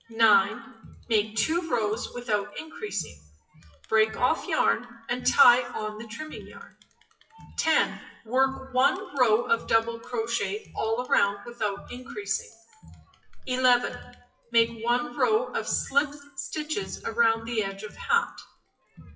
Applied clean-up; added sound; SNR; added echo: classical method WPE with log-MMSE.